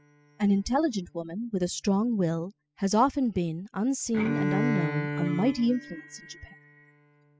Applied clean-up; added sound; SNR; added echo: classical method spectral subtraction.